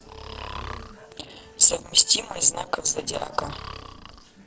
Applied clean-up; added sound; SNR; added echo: neural separator model SepFormer DNS4.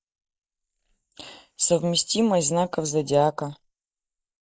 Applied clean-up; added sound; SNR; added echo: neural mask model Resemble Enhance denoiser.